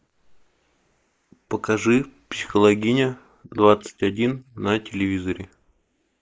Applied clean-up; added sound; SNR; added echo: neural mask model Resemble Enhance denoiser.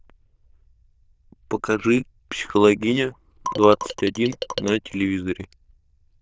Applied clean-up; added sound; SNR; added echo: neural diffusion model UNIVERSE++.